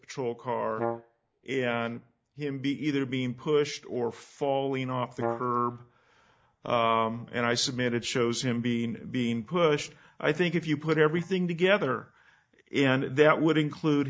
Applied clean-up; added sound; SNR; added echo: neural mask model DeepFilterNet 3.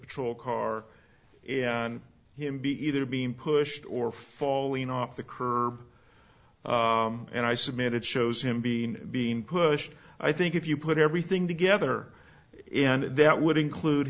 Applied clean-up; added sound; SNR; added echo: none; none; none; none.